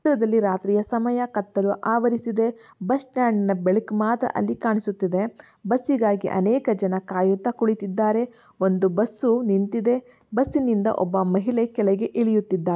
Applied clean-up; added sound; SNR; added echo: none; none; none; none.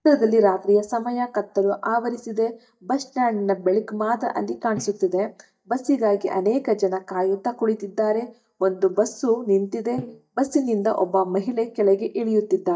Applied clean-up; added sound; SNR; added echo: neural mask model DeepFilterNet 3.